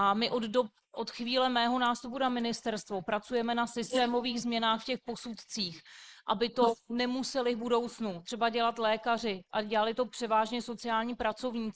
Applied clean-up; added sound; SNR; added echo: neural mask model Resemble Enhance denoiser.